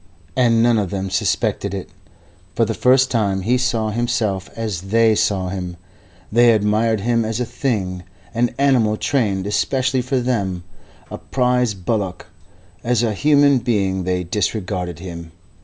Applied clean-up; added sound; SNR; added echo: none; none; none; none.